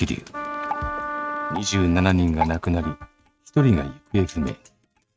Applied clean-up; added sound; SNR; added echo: neural mask model RNNoise.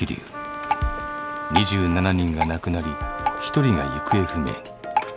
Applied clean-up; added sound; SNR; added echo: none; Wind instrument, woodwind instrument + Drip; 4 dB; none.